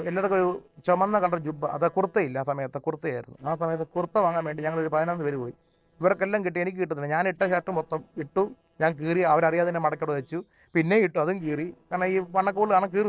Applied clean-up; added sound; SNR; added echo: neural separator model SepFormer DNS4.